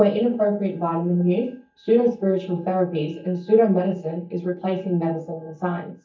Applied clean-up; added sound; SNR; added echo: neural mask model DeepFilterNet 3.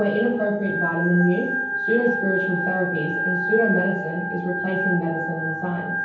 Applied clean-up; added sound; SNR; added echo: none; Organ; 3 dB; reverberation time 0.9 s.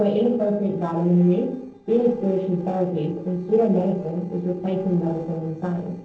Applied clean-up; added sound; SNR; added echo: neural separator model SepFormer DNS4.